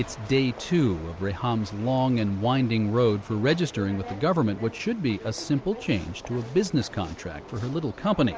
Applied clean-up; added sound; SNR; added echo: none; none; none; none.